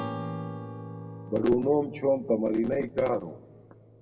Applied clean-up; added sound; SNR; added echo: none; Acoustic guitar / Strum; 11 dB; reverberation time 1.3 s.